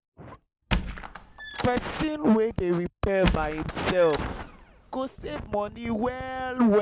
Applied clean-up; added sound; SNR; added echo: none; Squeak; 8 dB; none.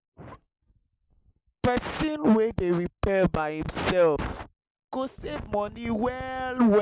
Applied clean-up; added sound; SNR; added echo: none; none; none; none.